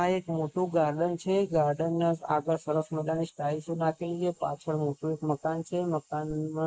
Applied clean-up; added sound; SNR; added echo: neural mask model Resemble Enhance denoiser.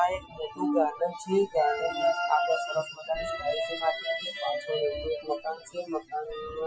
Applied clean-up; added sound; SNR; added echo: classical method Wiener filter.